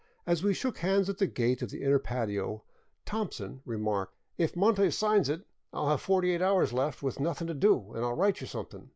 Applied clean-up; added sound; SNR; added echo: none; none; none; none.